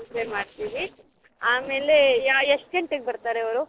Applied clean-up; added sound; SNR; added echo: neural separator model SepFormer DNS4.